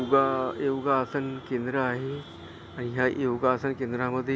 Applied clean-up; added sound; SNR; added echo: none; none; none; none.